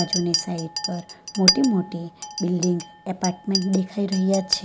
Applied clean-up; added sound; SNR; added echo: none; Chink, clink; 4 dB; none.